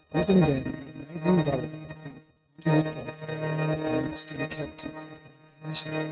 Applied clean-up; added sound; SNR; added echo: neural mask model RNNoise.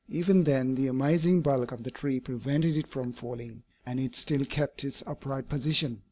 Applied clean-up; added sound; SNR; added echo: none; none; none; none.